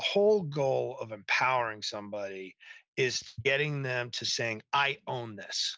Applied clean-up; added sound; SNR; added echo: none; none; none; none.